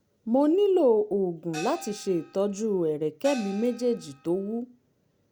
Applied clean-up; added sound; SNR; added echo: none; Gong; 17 dB; none.